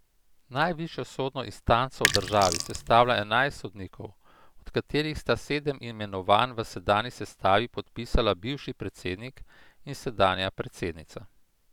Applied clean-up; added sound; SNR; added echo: none; Sink (filling or washing); 2 dB; none.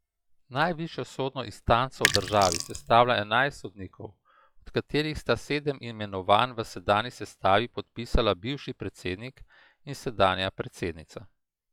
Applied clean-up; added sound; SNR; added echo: classical method log-MMSE.